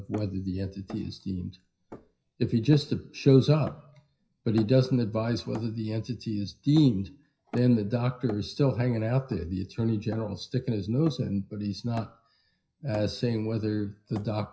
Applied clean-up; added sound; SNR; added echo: classical method WPE with log-MMSE.